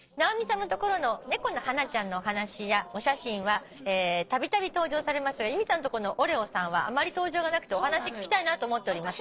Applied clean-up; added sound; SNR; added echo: neural separator model SepFormer DNS4.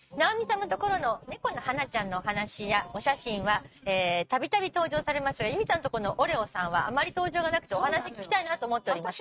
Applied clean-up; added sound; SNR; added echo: neural mask model RNNoise.